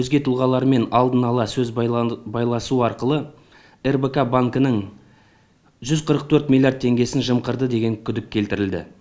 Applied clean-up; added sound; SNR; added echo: none; none; none; none.